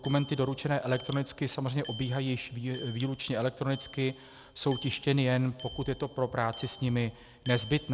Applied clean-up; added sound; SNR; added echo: none; Bicycle bell; 18 dB; none.